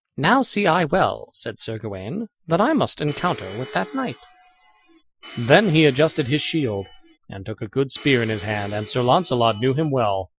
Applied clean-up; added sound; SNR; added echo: classical method Wiener filter.